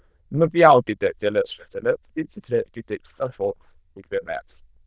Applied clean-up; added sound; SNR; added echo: neural diffusion model UNIVERSE++.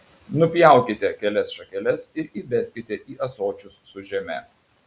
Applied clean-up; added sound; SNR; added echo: none; none; none; none.